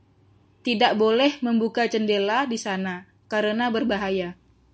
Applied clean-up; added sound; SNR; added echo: none; none; none; none.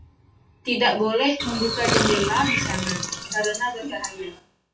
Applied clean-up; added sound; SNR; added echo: classical method WPE with log-MMSE.